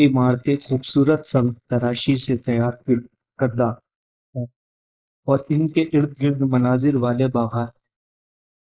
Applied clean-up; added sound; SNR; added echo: neural mask model Resemble Enhance denoiser.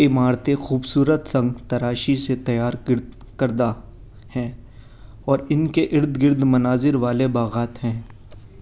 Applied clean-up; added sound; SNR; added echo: none; none; none; none.